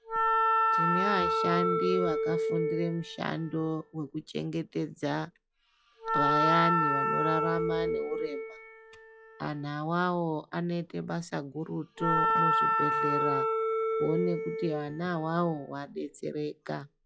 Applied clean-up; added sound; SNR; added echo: classical method log-MMSE.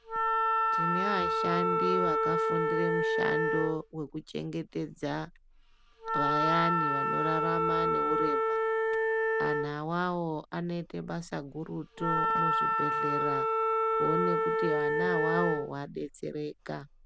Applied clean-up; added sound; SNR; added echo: none; Wind instrument, woodwind instrument; -5 dB; none.